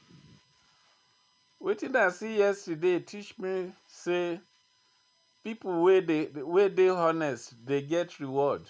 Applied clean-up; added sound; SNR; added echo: none; none; none; none.